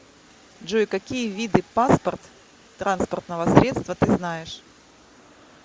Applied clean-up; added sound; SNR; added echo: none; none; none; none.